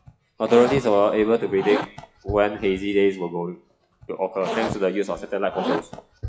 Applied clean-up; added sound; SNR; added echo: classical method WPE with log-MMSE.